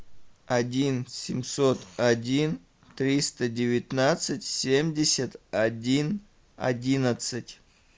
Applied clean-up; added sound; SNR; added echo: none; none; none; none.